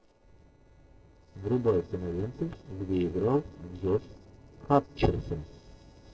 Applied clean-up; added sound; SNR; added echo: neural separator model SepFormer DNS4.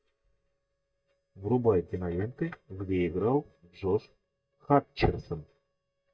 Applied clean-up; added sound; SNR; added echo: neural mask model DeepFilterNet 3.